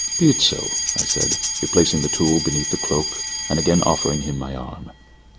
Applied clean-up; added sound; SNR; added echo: none; Alarm + Rattle / Rattle (instrument); 3 dB; none.